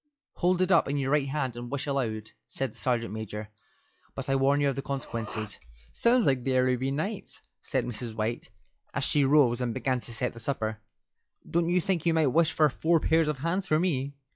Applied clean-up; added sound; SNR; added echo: classical method log-MMSE.